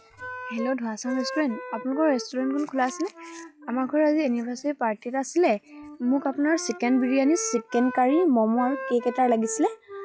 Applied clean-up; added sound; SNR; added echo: classical method log-MMSE.